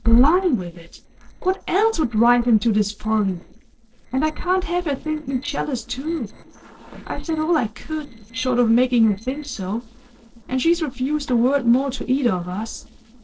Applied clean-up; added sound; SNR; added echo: neural separator model SepFormer DNS4.